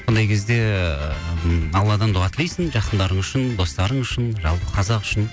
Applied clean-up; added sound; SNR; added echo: none; none; none; none.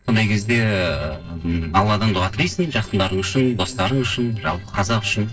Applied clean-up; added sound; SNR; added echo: neural separator model SepFormer DNS4.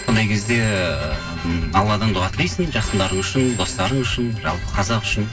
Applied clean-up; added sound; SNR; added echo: none; Telephone; 17 dB; reverberation time 2.7 s.